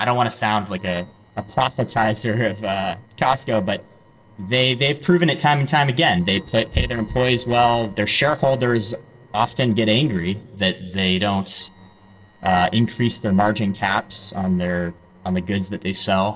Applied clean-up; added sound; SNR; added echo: neural separator model SepFormer DNS4.